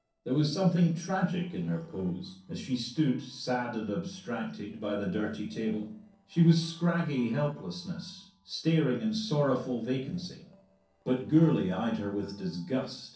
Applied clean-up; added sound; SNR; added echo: neural separator model SepFormer DNS4.